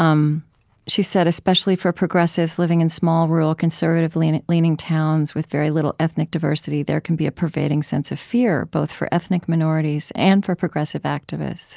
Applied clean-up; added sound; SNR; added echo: none; none; none; none.